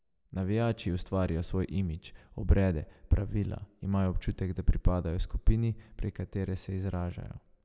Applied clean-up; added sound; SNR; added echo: none; none; none; none.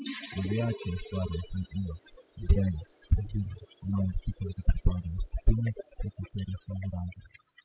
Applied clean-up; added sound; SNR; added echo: classical method spectral subtraction.